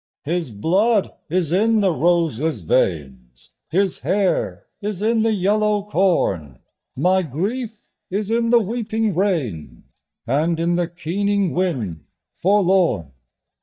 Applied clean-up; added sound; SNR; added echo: neural mask model DeepFilterNet 3.